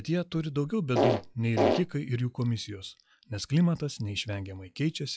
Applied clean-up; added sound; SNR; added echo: classical method log-MMSE.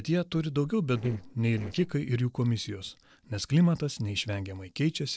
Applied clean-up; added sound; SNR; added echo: neural separator model SepFormer DNS4.